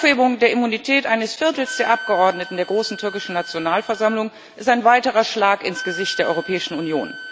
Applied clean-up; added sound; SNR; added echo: none; Wind instrument, woodwind instrument; 15 dB; none.